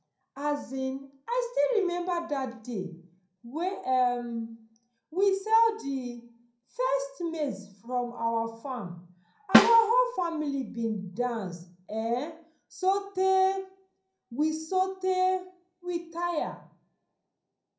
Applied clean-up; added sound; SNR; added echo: none; Snare drum; -3 dB; reverberation time 0.6 s.